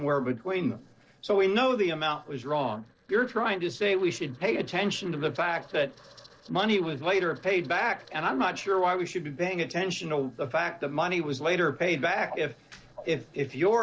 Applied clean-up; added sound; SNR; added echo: neural separator model SepFormer DNS4.